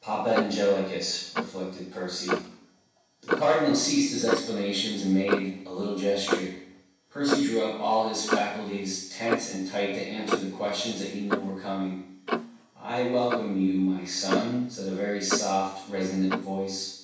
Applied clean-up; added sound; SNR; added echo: none; Clock; 6 dB; reverberation time 0.7 s.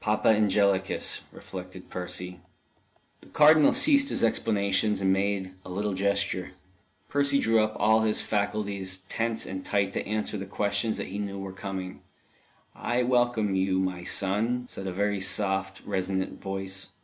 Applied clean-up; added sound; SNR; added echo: none; none; none; none.